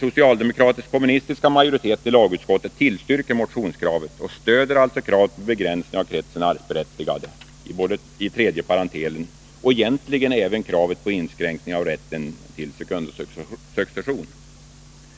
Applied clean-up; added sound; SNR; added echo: none; none; none; none.